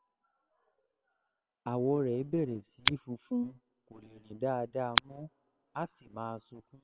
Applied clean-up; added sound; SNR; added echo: neural separator model SepFormer WHAM!.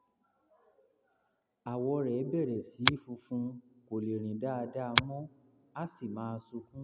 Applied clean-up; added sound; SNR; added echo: none; Finger snapping; 0 dB; none.